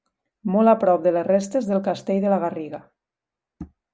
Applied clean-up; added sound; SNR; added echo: none; none; none; none.